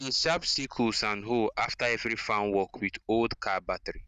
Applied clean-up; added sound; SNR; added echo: neural mask model DeepFilterNet 3.